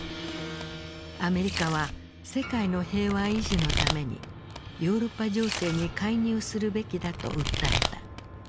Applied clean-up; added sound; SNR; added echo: none; Domestic sounds, home sounds; 5 dB; none.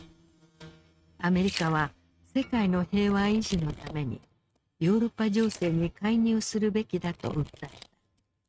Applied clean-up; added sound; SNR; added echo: neural mask model RNNoise.